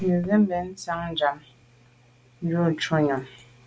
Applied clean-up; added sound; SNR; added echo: none; none; none; none.